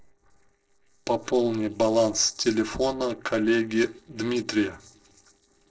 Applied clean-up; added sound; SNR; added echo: neural separator model SepFormer DNS4.